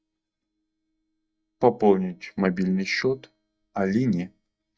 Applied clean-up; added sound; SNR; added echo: neural mask model DeepFilterNet 3.